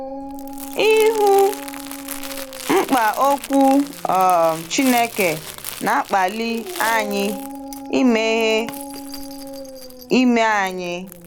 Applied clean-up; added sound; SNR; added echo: none; Crumpling, crinkling + Dog; 12 dB; none.